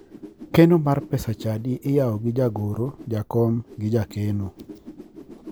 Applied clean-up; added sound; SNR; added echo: none; Whoosh, swoosh, swish; 19 dB; none.